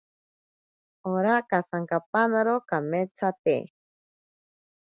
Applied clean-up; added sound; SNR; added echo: none; none; none; none.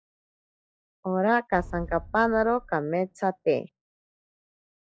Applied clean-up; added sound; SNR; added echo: classical method log-MMSE.